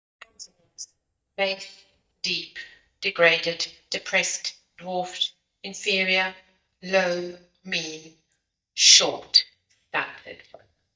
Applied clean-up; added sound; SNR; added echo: neural mask model DeepFilterNet 3.